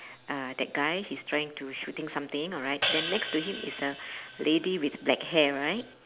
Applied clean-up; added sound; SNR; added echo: none; Hi-hat; 6 dB; none.